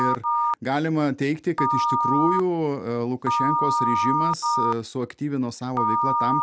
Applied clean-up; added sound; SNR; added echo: none; Telephone; -2 dB; none.